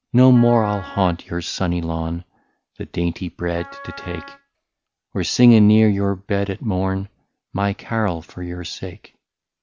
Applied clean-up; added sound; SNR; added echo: none; Wind instrument, woodwind instrument; 19 dB; none.